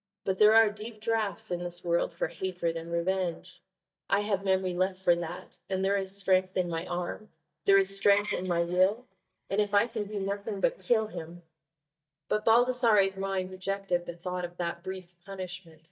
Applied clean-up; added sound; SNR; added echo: neural mask model DeepFilterNet 3.